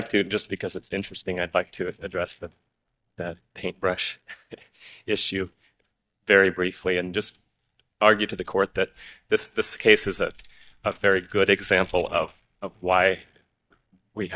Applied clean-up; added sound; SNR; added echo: neural mask model DeepFilterNet 3.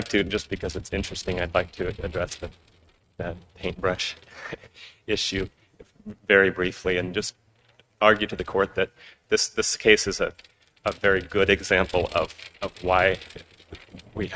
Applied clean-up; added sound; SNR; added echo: neural mask model RNNoise.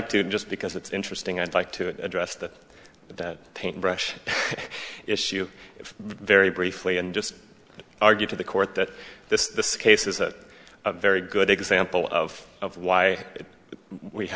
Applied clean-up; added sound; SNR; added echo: none; none; none; none.